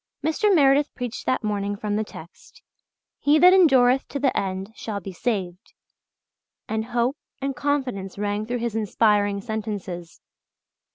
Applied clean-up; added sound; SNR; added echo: none; none; none; none.